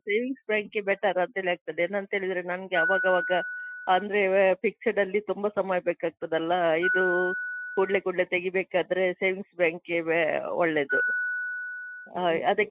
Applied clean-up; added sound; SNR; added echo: classical method Wiener filter.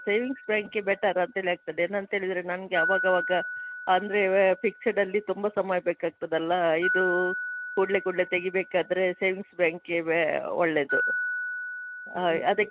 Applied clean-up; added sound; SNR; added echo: none; Glockenspiel; 8 dB; none.